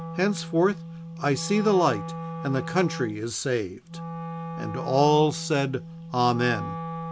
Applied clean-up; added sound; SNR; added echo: none; Wind instrument, woodwind instrument; 9 dB; none.